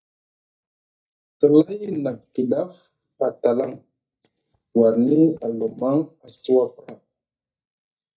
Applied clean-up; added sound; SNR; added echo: neural mask model DeepFilterNet 3.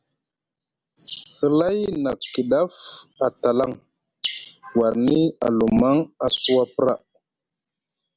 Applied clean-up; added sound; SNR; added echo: none; none; none; none.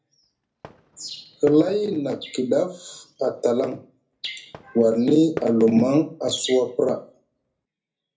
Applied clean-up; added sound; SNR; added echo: none; Fireworks; 20 dB; reverberation time 0.3 s.